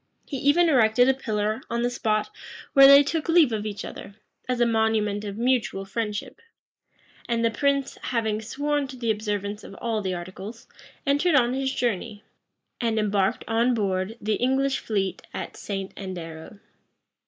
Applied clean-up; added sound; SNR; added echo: neural mask model Resemble Enhance denoiser.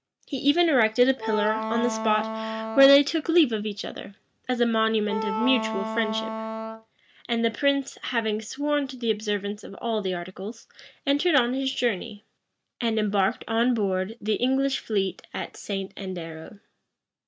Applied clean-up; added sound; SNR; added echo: neural mask model RNNoise.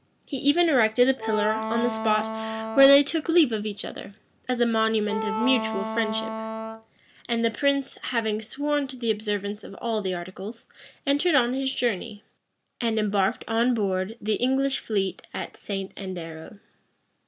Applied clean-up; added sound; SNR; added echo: none; Wind instrument, woodwind instrument; 6 dB; none.